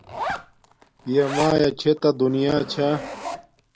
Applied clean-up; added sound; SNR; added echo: none; Zipper (clothing); 11 dB; none.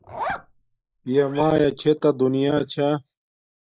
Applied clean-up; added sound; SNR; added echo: neural mask model Resemble Enhance denoiser.